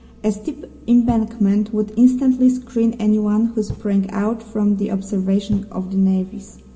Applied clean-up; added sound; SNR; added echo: none; Knock; 17 dB; reverberation time 1.8 s.